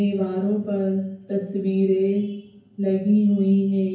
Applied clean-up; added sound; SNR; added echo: none; none; none; reverberation time 0.9 s.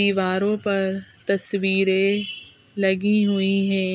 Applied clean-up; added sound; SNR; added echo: none; none; none; none.